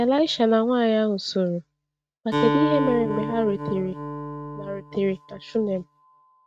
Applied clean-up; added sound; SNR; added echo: neural mask model RNNoise.